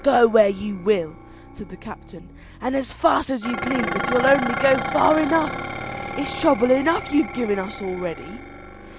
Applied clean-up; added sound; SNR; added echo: none; Dishes, pots, and pans; 9 dB; none.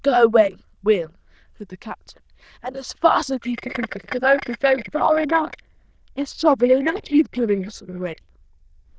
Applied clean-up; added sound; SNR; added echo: neural diffusion model UNIVERSE++.